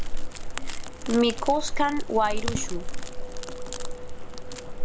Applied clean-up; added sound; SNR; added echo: none; Crackle; -3 dB; none.